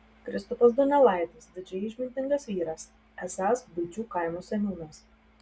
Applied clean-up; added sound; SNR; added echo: none; none; none; none.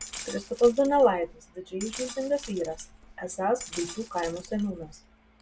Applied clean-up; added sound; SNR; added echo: none; Glass; 15 dB; none.